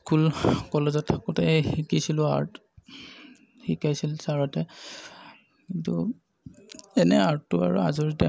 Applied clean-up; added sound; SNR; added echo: none; none; none; none.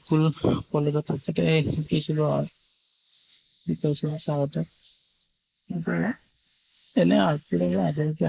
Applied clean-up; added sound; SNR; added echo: neural mask model Resemble Enhance denoiser.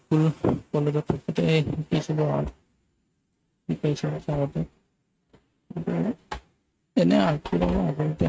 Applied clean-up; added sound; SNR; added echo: neural mask model RNNoise.